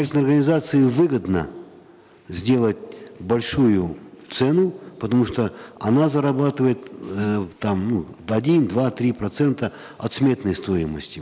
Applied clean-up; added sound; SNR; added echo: neural mask model Resemble Enhance denoiser.